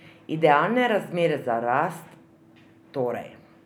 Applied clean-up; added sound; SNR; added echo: none; none; none; none.